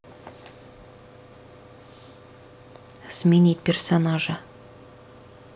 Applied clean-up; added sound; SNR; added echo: none; none; none; none.